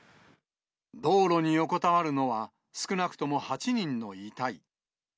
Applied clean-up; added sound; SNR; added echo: none; none; none; none.